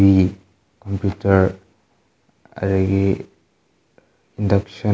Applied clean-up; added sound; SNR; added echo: none; none; none; none.